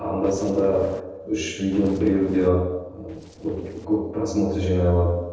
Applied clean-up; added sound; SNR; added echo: neural separator model SepFormer DNS4.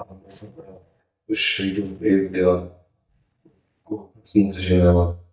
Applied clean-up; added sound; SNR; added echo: neural mask model DeepFilterNet 3.